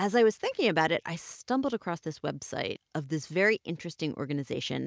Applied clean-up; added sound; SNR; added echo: none; none; none; none.